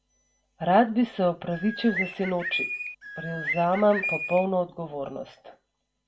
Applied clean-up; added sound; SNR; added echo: none; Bird; 6 dB; reverberation time 0.2 s.